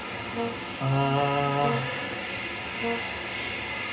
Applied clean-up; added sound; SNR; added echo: none; Brass instrument; 10 dB; reverberation time 0.2 s.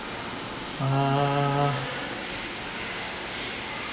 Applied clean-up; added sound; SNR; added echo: none; none; none; none.